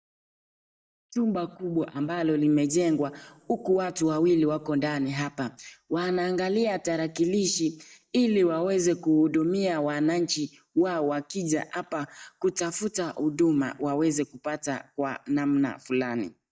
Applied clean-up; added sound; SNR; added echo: neural mask model DeepFilterNet 3.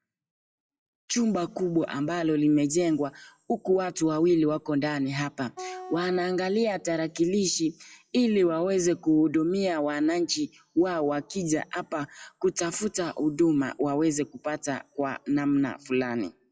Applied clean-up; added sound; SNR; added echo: classical method WPE with log-MMSE.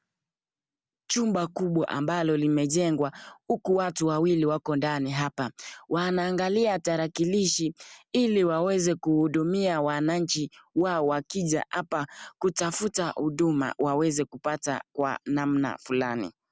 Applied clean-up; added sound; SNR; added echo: none; none; none; none.